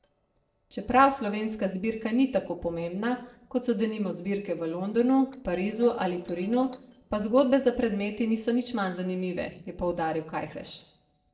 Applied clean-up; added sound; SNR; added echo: neural separator model SepFormer DNS4.